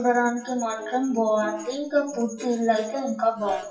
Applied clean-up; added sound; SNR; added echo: classical method WPE with log-MMSE.